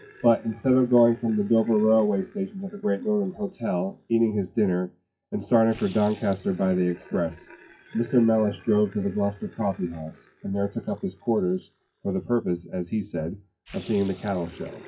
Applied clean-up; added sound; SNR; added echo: classical method WPE with log-MMSE.